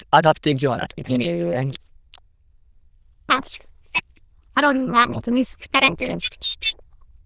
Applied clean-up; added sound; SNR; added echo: neural diffusion model UNIVERSE++.